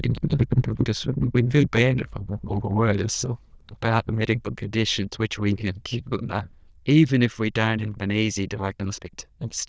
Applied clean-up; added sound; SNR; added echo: neural diffusion model UNIVERSE++.